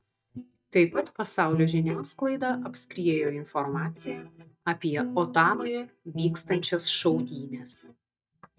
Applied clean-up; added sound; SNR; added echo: neural mask model DeepFilterNet 3.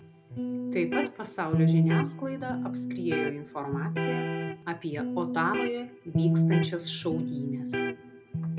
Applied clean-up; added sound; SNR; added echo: none; Electric guitar; -5 dB; none.